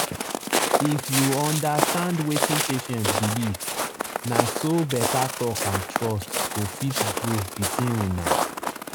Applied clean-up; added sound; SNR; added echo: none; Walk, footsteps; 0 dB; none.